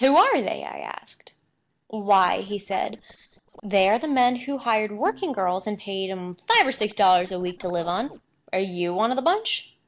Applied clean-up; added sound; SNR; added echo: neural separator model SepFormer DNS4.